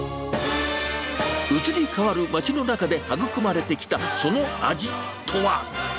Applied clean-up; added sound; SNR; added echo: none; none; none; none.